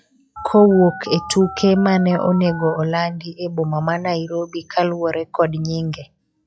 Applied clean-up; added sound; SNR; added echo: classical method log-MMSE.